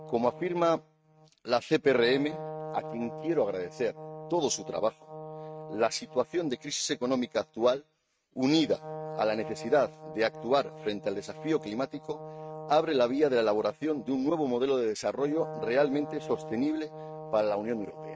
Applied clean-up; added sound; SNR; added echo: neural mask model RNNoise.